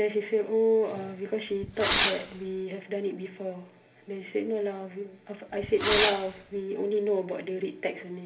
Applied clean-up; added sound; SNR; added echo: none; Fireworks; 1 dB; reverberation time 0.3 s.